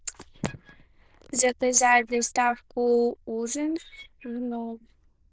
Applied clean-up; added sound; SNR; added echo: neural diffusion model UNIVERSE++.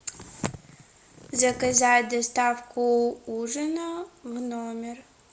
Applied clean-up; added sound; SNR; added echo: none; none; none; none.